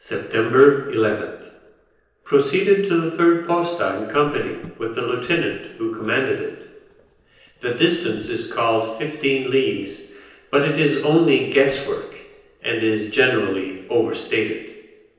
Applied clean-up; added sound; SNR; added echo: neural separator model SepFormer DNS4.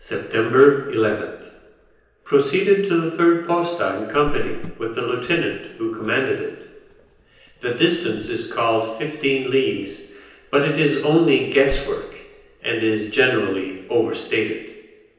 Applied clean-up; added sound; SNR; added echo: none; Cricket; 15 dB; reverberation time 0.9 s.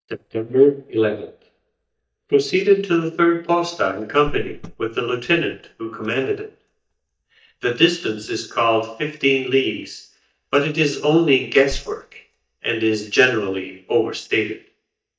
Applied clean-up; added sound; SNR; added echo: neural mask model DeepFilterNet 3.